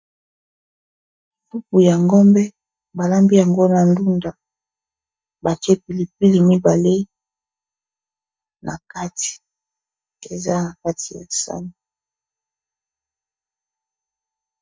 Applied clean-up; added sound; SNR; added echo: neural mask model DeepFilterNet 3.